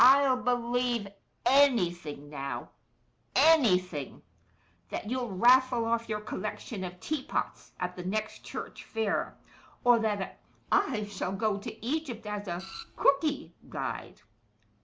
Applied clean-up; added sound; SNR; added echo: none; Printer; 15 dB; none.